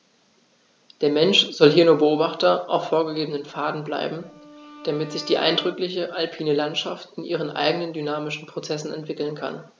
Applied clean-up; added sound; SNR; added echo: none; Bowed string instrument; 19 dB; none.